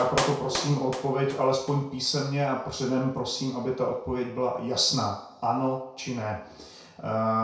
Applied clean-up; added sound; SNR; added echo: none; Clapping; 13 dB; reverberation time 0.5 s.